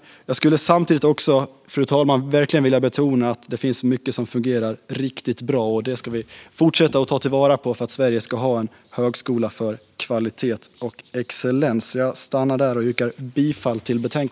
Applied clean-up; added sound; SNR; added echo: none; none; none; none.